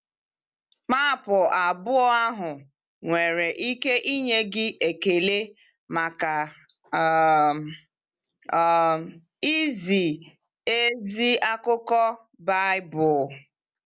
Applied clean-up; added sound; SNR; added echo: none; none; none; none.